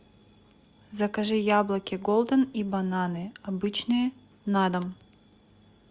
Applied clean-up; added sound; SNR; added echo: none; none; none; none.